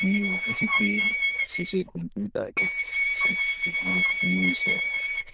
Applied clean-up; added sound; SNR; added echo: neural diffusion model UNIVERSE++.